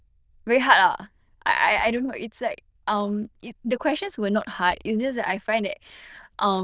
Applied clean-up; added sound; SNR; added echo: neural diffusion model UNIVERSE++.